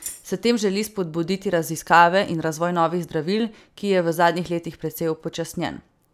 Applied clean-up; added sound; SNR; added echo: none; Tambourine; 14 dB; none.